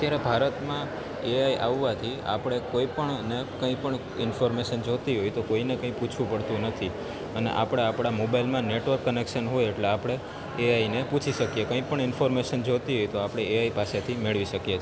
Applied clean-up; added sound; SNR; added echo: none; none; none; none.